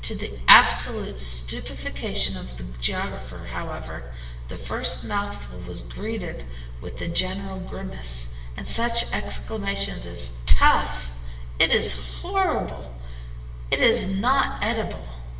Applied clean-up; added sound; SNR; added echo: none; none; none; reverberation time 1.1 s.